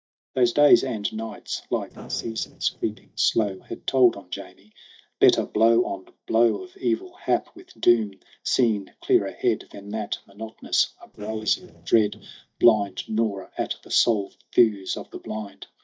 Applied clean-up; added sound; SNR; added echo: neural mask model DeepFilterNet 3.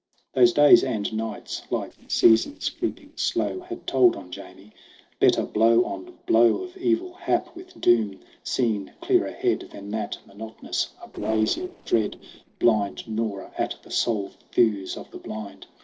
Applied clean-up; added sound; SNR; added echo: neural separator model SepFormer DNS4.